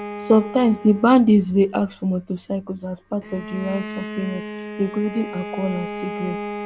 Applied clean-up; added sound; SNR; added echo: none; Bowed string instrument; 12 dB; none.